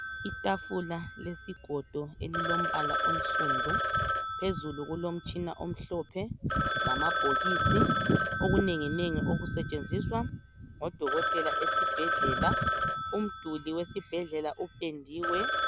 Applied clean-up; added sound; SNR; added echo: none; Telephone; 0 dB; none.